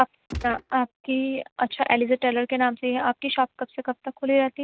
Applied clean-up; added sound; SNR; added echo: neural mask model RNNoise.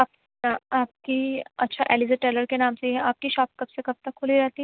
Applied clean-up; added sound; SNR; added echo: none; none; none; none.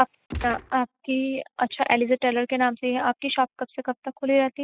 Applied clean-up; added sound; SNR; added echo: classical method spectral subtraction.